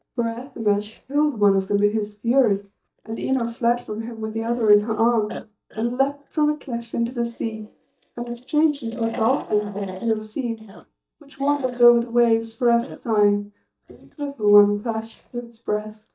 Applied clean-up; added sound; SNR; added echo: neural mask model DeepFilterNet 3.